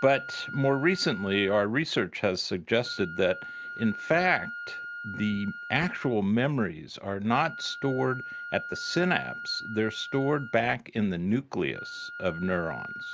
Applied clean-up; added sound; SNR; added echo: none; Wind instrument, woodwind instrument; 12 dB; none.